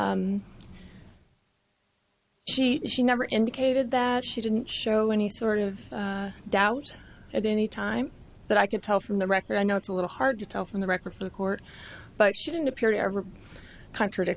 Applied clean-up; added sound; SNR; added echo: none; none; none; none.